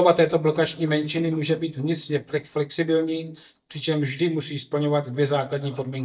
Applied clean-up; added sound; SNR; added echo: neural mask model DeepFilterNet 3.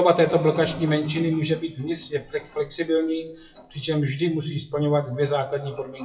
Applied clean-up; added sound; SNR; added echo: classical method WPE with log-MMSE.